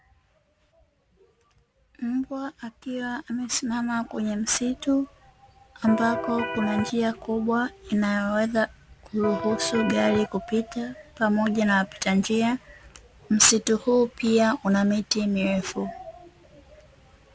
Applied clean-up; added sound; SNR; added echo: none; Electric guitar; 4 dB; none.